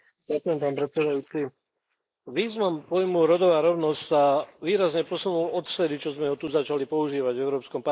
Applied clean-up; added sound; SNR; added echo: neural mask model Resemble Enhance denoiser.